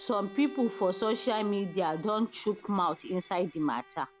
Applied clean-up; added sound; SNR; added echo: none; Bowed string instrument; 17 dB; none.